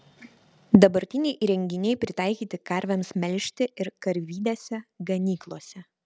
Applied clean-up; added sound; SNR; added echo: none; none; none; none.